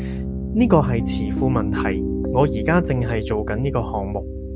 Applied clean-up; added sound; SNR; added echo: none; Piano; 2 dB; none.